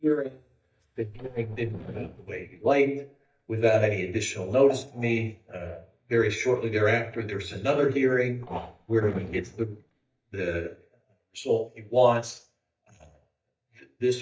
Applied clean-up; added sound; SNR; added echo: neural mask model DeepFilterNet 3.